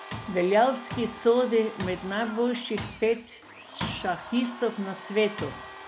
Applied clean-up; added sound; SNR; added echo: none; Tools + Domestic sounds, home sounds; 11 dB; none.